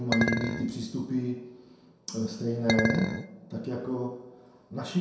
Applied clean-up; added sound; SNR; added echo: none; Chink, clink; 1 dB; reverberation time 0.7 s.